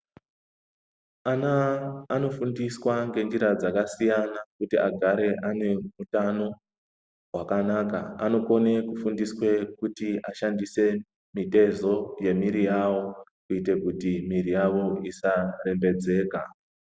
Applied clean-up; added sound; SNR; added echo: none; none; none; none.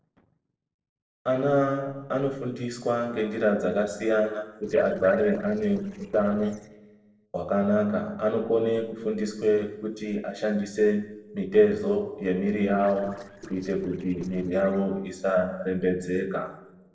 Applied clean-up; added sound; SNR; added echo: neural separator model SepFormer DNS4.